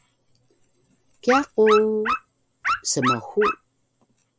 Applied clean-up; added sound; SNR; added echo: none; Dog; 2 dB; none.